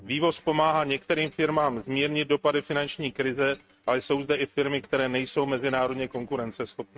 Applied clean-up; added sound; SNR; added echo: neural mask model RNNoise.